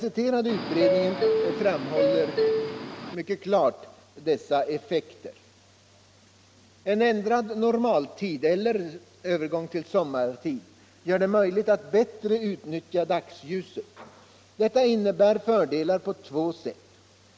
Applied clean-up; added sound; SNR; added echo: none; Subway, metro, underground; -1 dB; none.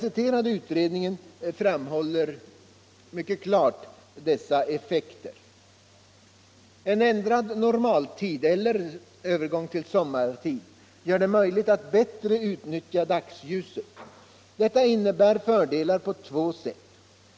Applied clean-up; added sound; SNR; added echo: none; none; none; none.